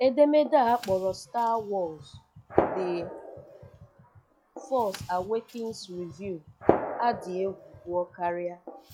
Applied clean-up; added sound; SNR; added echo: classical method log-MMSE.